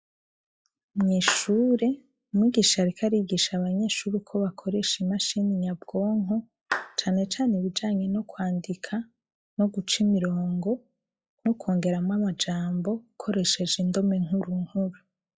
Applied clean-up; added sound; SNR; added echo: classical method log-MMSE.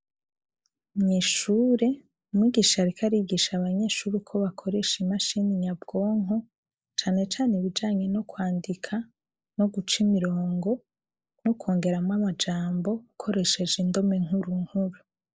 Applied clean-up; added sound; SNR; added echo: neural mask model Resemble Enhance denoiser.